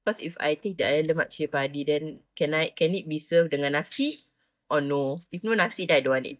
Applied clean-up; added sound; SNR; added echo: neural mask model DeepFilterNet 3.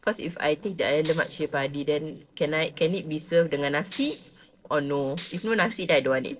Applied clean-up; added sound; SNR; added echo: neural separator model SepFormer DNS4.